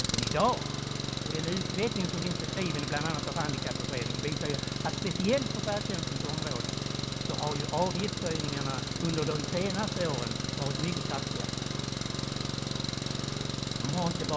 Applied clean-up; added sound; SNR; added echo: none; Engine; -1 dB; none.